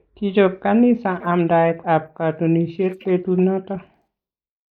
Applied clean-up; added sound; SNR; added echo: neural mask model Resemble Enhance denoiser.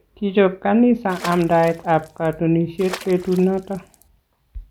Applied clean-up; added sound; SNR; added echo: none; Water / Splash, splatter; 18 dB; none.